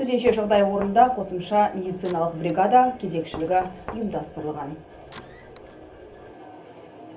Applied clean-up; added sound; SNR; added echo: none; Knock; 19 dB; reverberation time 0.3 s.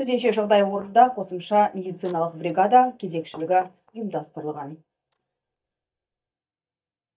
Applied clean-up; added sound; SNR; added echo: neural mask model DeepFilterNet 3.